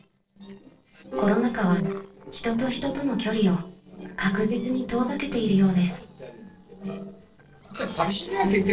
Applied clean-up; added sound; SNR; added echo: neural separator model SepFormer DNS4.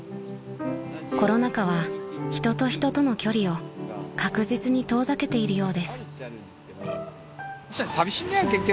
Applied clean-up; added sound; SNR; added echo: none; none; none; none.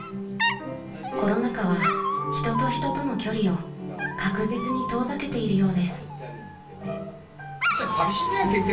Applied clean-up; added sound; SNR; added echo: none; Dog; 4 dB; reverberation time 0.4 s.